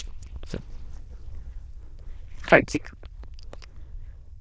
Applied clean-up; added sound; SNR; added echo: neural diffusion model UNIVERSE++.